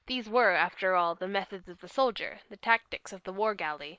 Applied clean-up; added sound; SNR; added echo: neural mask model Resemble Enhance denoiser.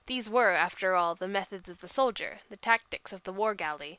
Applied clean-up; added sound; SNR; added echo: none; none; none; none.